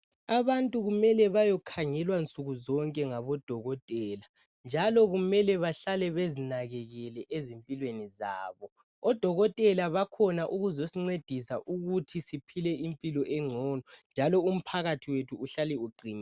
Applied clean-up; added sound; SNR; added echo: none; none; none; none.